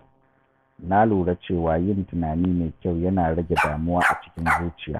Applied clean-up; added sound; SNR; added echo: none; Bark; 2 dB; none.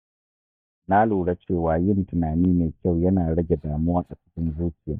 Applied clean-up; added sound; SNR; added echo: neural mask model DeepFilterNet 3.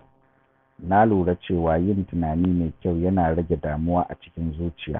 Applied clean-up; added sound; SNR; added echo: none; none; none; none.